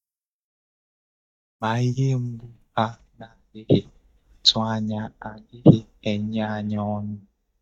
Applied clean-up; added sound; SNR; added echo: neural mask model DeepFilterNet 3.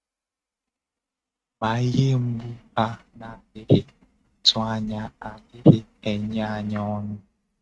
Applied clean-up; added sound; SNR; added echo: neural mask model RNNoise.